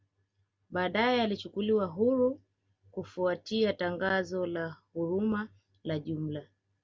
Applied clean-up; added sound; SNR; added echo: none; none; none; none.